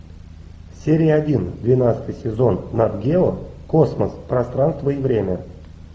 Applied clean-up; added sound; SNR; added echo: none; none; none; none.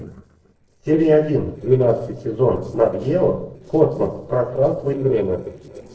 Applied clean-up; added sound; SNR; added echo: neural separator model SepFormer DNS4.